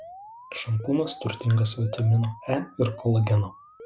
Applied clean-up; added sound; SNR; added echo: none; Alarm; 19 dB; none.